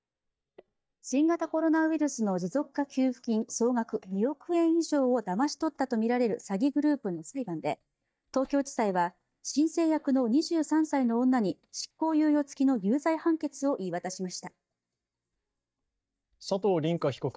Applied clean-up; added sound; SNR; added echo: neural mask model DeepFilterNet 3.